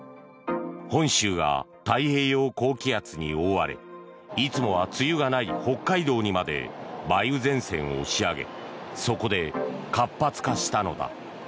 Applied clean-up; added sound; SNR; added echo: none; none; none; none.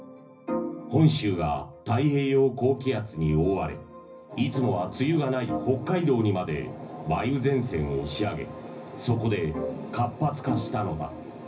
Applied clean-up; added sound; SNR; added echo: none; none; none; reverberation time 0.4 s.